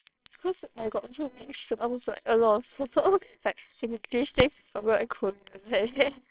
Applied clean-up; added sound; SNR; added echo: neural separator model SepFormer WHAMR!.